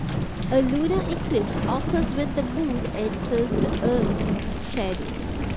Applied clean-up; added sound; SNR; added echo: none; Thunder / Rain; -1 dB; none.